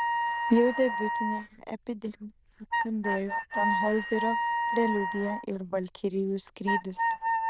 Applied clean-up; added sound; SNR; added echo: neural diffusion model UNIVERSE++.